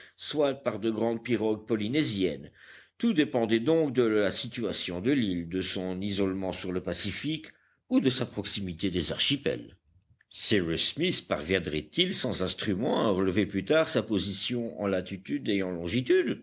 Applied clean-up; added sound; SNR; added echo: none; none; none; none.